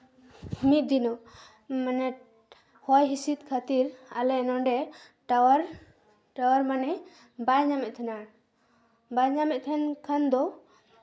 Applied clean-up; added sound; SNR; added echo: none; none; none; none.